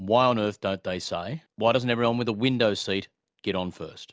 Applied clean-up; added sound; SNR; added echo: none; none; none; none.